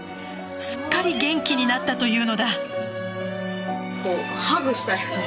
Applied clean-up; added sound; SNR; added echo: none; none; none; none.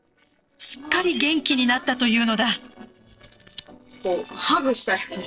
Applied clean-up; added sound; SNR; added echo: neural separator model SepFormer DNS4.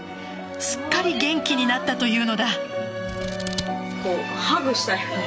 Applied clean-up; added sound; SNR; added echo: none; Scissors; 13 dB; none.